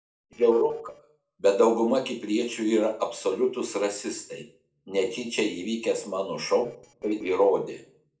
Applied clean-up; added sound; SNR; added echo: neural separator model SepFormer DNS4.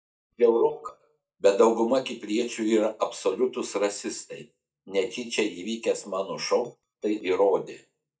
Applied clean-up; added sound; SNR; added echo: neural mask model DeepFilterNet 3.